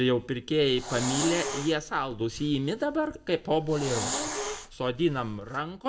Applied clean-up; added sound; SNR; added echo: none; Hiss; 7 dB; reverberation time 0.4 s.